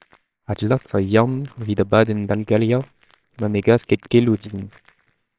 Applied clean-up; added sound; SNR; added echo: neural separator model SepFormer WHAMR!.